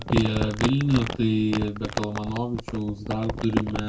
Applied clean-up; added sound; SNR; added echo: none; Crumpling, crinkling; 5 dB; reverberation time 0.2 s.